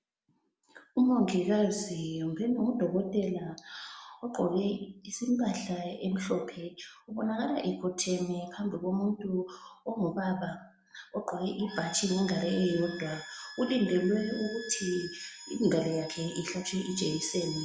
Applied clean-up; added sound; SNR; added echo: none; none; none; none.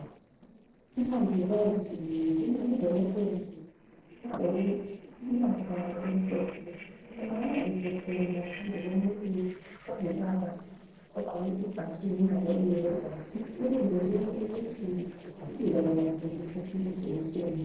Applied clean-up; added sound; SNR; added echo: neural separator model SepFormer DNS4.